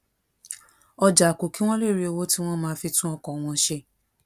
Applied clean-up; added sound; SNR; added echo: none; none; none; none.